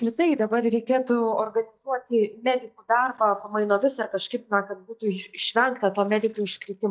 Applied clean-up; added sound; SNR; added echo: neural mask model DeepFilterNet 3.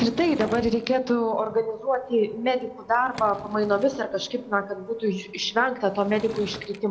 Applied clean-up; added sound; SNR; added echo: none; Sliding door / Wood; 19 dB; none.